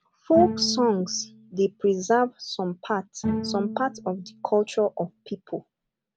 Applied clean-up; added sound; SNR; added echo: none; Bowed string instrument; 9 dB; none.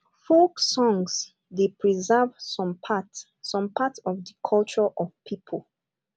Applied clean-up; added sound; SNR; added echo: none; none; none; none.